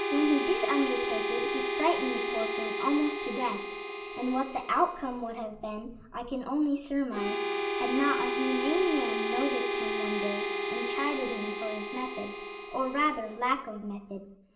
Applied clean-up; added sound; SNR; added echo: none; Harmonica; 2 dB; reverberation time 0.6 s.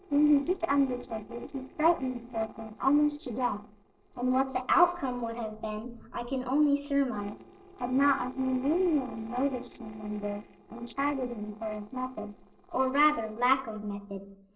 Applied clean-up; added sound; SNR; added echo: neural separator model SepFormer DNS4.